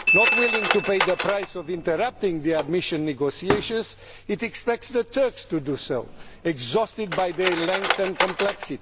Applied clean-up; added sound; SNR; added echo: none; Glockenspiel + Cutlery, silverware; 2 dB; none.